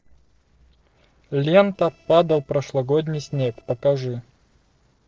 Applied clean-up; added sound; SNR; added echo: neural separator model SepFormer DNS4.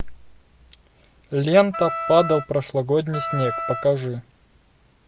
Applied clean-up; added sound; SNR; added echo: none; Wind instrument, woodwind instrument; 7 dB; none.